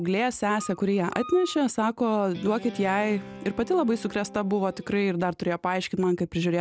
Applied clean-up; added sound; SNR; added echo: none; Guitar + Wind instrument, woodwind instrument; 17 dB; none.